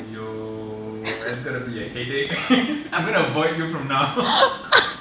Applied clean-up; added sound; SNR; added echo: none; none; none; none.